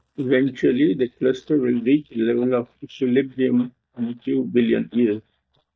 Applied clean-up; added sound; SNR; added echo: neural mask model DeepFilterNet 3.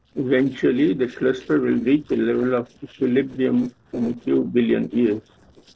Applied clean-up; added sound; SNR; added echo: neural separator model SepFormer DNS4.